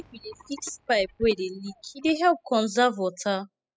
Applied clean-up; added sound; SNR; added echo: classical method spectral subtraction.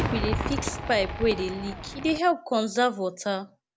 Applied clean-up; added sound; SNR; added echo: none; Cheering / Fireworks; 6 dB; none.